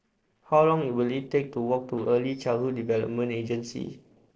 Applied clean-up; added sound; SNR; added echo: neural separator model SepFormer DNS4.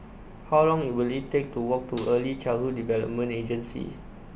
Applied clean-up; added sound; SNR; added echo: none; Cutlery, silverware; 11 dB; none.